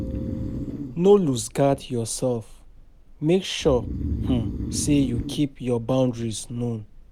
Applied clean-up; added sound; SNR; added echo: none; Breathing; 8 dB; none.